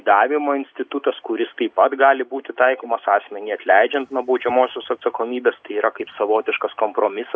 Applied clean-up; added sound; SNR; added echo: none; none; none; none.